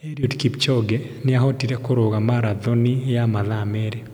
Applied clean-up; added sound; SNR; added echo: none; none; none; none.